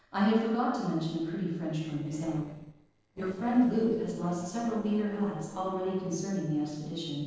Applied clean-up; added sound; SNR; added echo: neural separator model SepFormer DNS4.